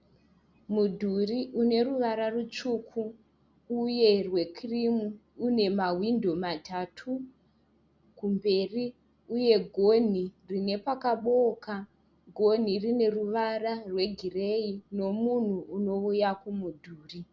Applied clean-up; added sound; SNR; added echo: none; none; none; none.